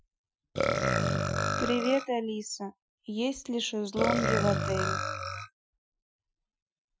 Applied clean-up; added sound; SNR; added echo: classical method Wiener filter.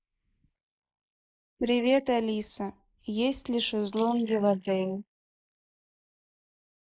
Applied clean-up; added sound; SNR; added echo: neural mask model Resemble Enhance denoiser.